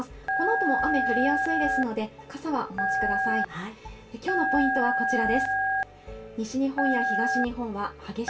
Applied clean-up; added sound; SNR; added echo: none; Telephone; -2 dB; reverberation time 0.2 s.